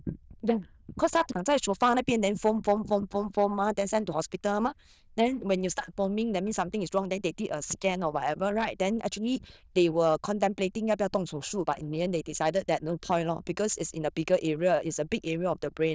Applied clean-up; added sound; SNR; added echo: neural diffusion model UNIVERSE++.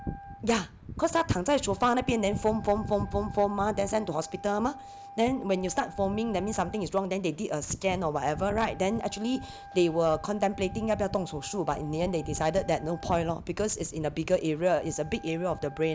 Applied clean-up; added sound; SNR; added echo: none; Wind instrument, woodwind instrument; 19 dB; none.